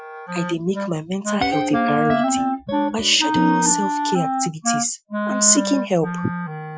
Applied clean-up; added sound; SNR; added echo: classical method Wiener filter.